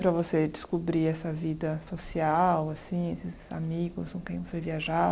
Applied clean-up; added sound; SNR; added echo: none; none; none; none.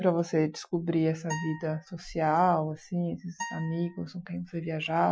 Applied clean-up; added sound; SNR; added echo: classical method Wiener filter.